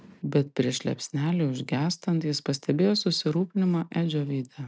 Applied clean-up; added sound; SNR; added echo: none; none; none; none.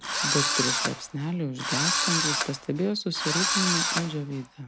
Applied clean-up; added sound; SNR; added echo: none; Engine / Drill; -2 dB; none.